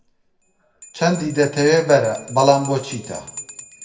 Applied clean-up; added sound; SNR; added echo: none; Bell; 18 dB; reverberation time 0.6 s.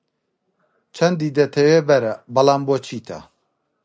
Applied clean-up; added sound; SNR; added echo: none; none; none; none.